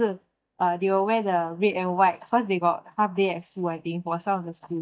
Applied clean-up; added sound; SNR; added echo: neural mask model DeepFilterNet 3.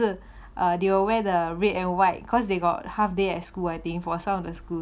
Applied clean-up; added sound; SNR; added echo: none; none; none; none.